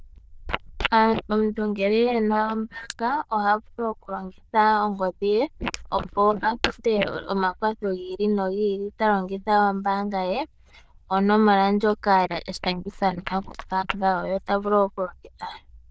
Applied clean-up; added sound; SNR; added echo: neural diffusion model UNIVERSE++.